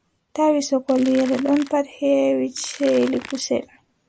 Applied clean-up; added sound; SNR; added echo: none; Crackle; 17 dB; none.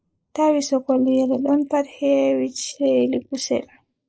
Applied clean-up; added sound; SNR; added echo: neural mask model Resemble Enhance denoiser.